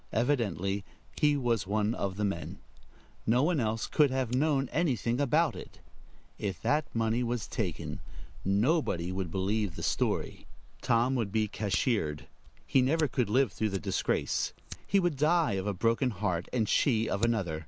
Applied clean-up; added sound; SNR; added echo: none; Fire; 10 dB; none.